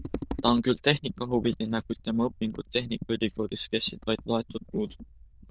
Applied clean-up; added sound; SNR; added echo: neural diffusion model UNIVERSE++.